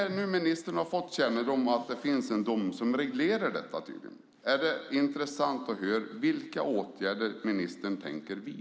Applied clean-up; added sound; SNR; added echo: none; none; none; none.